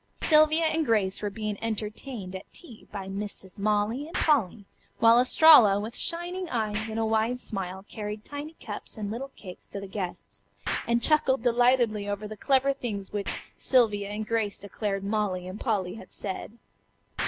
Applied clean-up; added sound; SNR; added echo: none; Explosion; 16 dB; none.